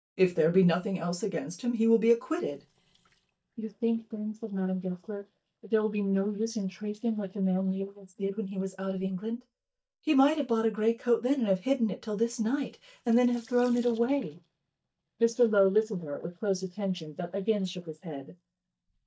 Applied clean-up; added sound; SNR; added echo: neural mask model DeepFilterNet 3.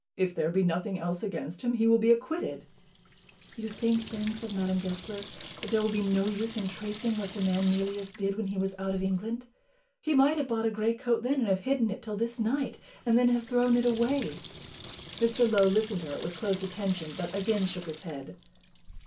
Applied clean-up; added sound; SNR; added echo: none; Sink (filling or washing) / Water tap, faucet; 15 dB; reverberation time 0.2 s.